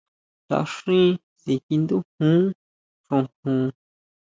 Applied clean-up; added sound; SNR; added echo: none; none; none; none.